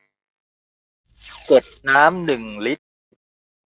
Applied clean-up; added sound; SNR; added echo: none; Packing tape, duct tape; 17 dB; none.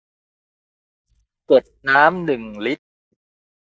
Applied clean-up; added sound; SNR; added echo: neural mask model DeepFilterNet 3.